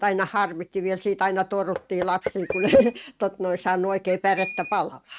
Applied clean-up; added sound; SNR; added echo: neural mask model RNNoise.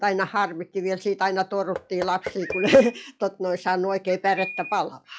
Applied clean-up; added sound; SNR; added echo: classical method log-MMSE.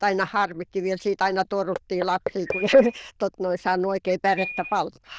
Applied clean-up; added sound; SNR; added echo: neural diffusion model UNIVERSE++.